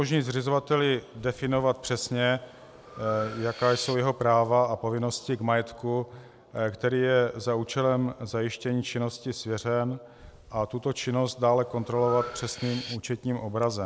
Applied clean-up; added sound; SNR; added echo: none; Breathing; 18 dB; none.